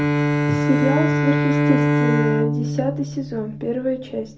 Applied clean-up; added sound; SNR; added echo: none; Bowed string instrument; -4 dB; reverberation time 0.3 s.